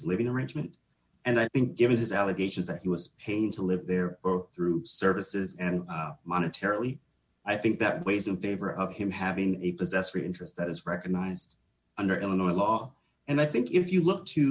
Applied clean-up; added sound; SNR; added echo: none; none; none; none.